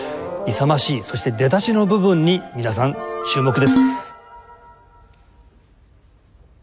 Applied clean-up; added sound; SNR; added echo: none; Ringtone; -1 dB; none.